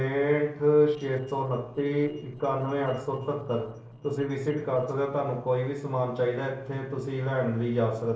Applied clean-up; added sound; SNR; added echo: neural separator model SepFormer DNS4.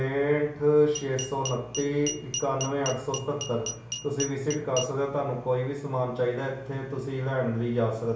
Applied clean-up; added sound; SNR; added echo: none; Glass; 9 dB; reverberation time 0.6 s.